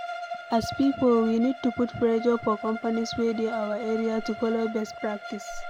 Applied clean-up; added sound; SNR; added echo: none; Bowed string instrument; 11 dB; none.